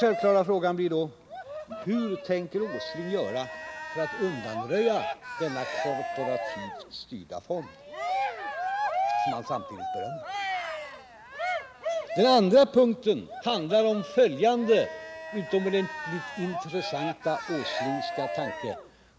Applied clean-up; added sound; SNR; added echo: none; Cheering; 7 dB; none.